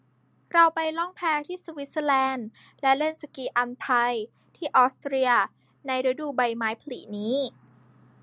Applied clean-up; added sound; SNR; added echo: none; none; none; none.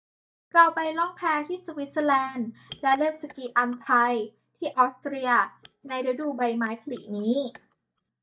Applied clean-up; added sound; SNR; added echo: neural mask model DeepFilterNet 3.